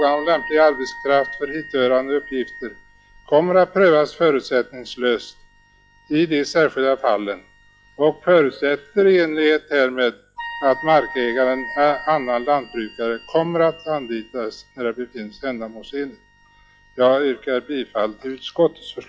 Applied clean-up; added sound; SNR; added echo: classical method log-MMSE.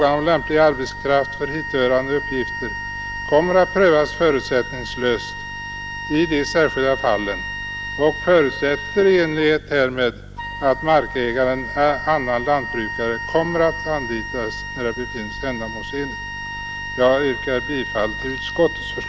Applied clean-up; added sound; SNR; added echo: none; Wind instrument, woodwind instrument; 9 dB; none.